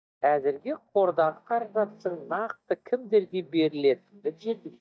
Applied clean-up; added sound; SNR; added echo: neural mask model DeepFilterNet 3.